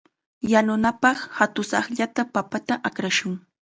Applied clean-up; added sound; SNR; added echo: none; none; none; none.